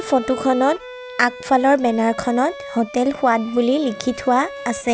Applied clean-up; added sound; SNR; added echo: none; Bowed string instrument; 15 dB; none.